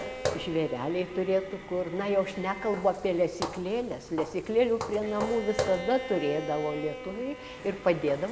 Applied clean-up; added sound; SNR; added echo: none; Bowed string instrument + Walk, footsteps; 9 dB; none.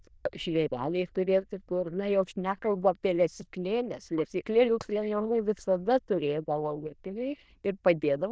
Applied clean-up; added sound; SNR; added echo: neural diffusion model UNIVERSE++.